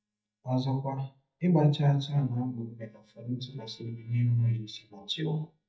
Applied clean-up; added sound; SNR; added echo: neural mask model DeepFilterNet 3.